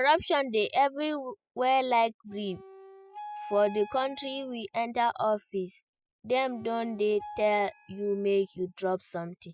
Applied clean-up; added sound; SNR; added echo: classical method spectral subtraction.